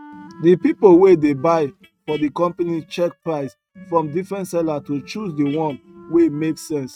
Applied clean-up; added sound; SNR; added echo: neural mask model RNNoise.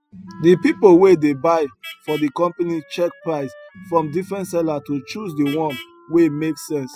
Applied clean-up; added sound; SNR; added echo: classical method spectral subtraction.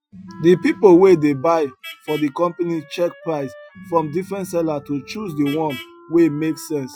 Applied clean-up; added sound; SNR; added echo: classical method Wiener filter.